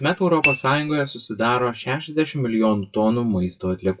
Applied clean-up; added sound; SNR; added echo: classical method WPE with log-MMSE.